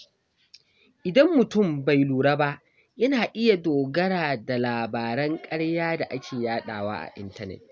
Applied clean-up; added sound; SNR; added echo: none; none; none; none.